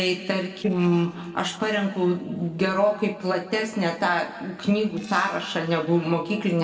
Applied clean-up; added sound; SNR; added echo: neural separator model SepFormer DNS4.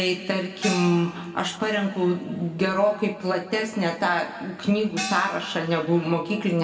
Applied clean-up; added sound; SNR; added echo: none; Gong; 11 dB; reverberation time 1.9 s.